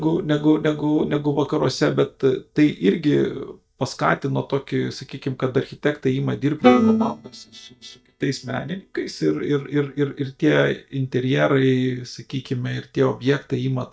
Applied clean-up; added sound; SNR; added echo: neural mask model DeepFilterNet 3.